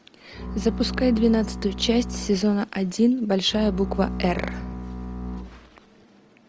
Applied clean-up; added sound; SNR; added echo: none; Bowed string instrument; 8 dB; none.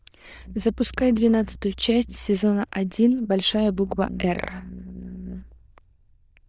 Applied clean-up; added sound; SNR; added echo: neural diffusion model UNIVERSE++.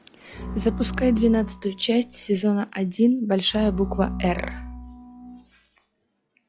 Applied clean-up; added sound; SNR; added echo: classical method log-MMSE.